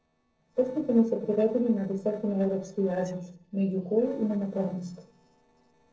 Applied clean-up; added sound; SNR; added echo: neural separator model SepFormer DNS4.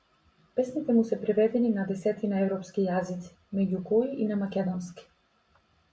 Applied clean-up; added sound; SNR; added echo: none; none; none; none.